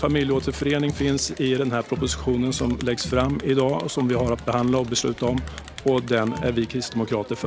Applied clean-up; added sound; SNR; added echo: none; Crowd; 12 dB; none.